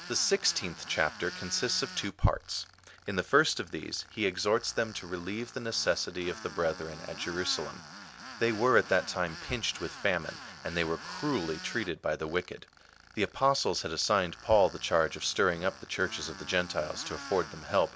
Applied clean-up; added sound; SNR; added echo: none; Tools; 16 dB; none.